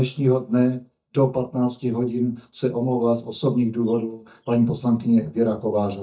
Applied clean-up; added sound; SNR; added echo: neural mask model DeepFilterNet 3.